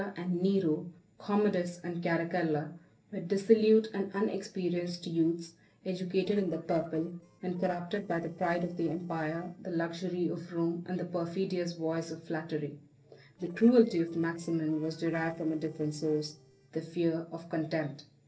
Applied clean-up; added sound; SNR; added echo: neural separator model SepFormer DNS4.